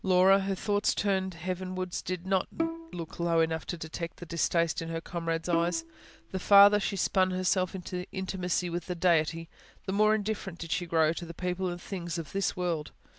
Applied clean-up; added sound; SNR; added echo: none; Bowed string instrument; 9 dB; none.